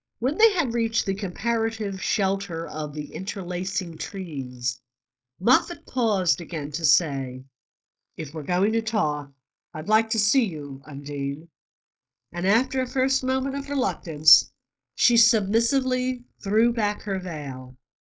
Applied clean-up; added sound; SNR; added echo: neural mask model Resemble Enhance denoiser.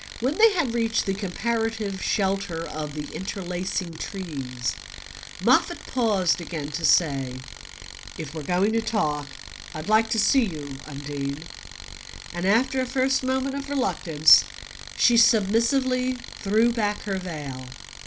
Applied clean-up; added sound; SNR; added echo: none; Tools; 14 dB; none.